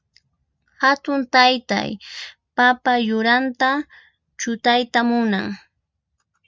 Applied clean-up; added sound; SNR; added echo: none; none; none; none.